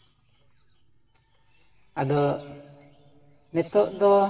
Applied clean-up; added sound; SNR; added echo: none; none; none; reverberation time 2.4 s.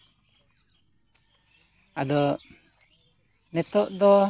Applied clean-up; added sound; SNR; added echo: none; none; none; none.